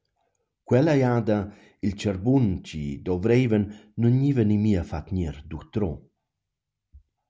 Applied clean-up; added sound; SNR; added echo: none; none; none; none.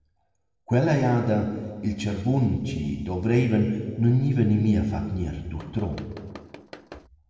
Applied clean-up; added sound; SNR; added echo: neural separator model SepFormer DNS4.